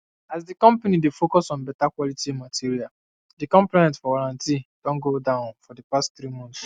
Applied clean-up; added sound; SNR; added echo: none; none; none; none.